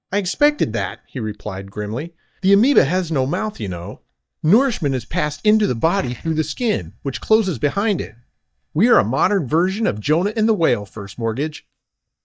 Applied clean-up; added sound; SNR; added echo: neural mask model DeepFilterNet 3.